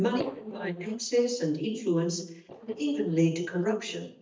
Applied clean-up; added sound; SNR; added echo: neural mask model DeepFilterNet 3.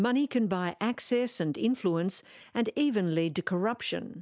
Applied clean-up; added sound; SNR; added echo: none; none; none; none.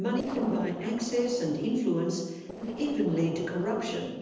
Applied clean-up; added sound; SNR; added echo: neural separator model SepFormer DNS4.